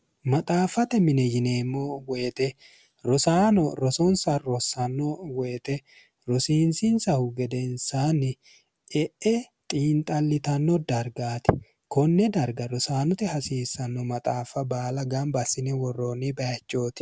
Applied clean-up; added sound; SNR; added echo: none; none; none; none.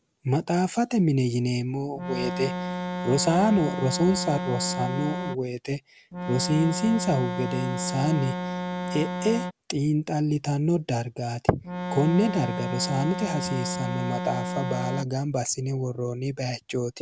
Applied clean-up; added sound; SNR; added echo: none; Organ; 4 dB; none.